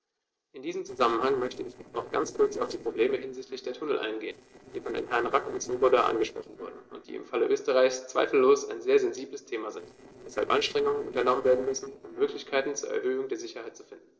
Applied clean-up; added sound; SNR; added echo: neural separator model SepFormer DNS4.